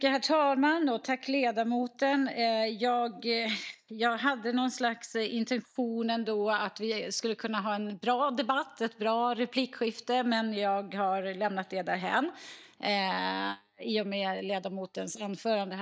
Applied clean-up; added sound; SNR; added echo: neural mask model DeepFilterNet 3.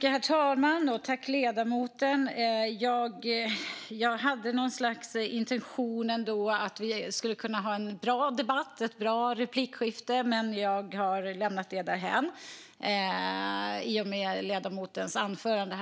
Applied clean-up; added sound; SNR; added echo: none; none; none; none.